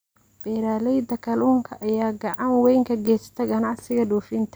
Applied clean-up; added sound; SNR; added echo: none; none; none; none.